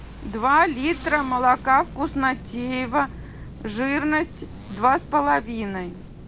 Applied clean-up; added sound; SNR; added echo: none; Fixed-wing aircraft, airplane + Zipper (clothing); 14 dB; none.